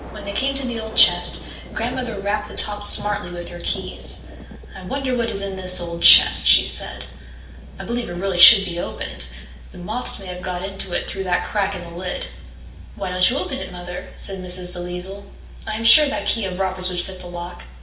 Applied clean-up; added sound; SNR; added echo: none; Thunder; 17 dB; reverberation time 0.9 s.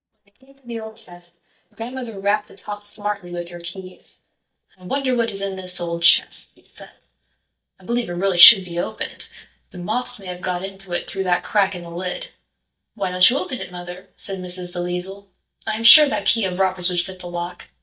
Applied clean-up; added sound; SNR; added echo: neural mask model DeepFilterNet 3.